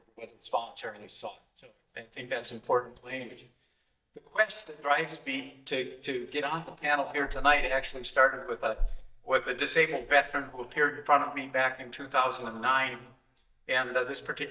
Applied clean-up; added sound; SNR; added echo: neural mask model DeepFilterNet 3.